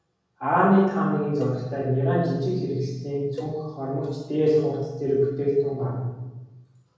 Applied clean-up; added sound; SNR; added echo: none; Cowbell; 18 dB; reverberation time 1.3 s.